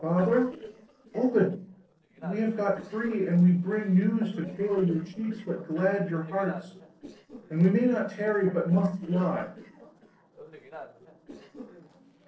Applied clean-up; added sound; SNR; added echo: neural separator model SepFormer DNS4.